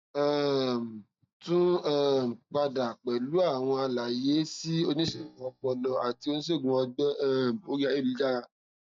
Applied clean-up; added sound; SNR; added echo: neural mask model DeepFilterNet 3.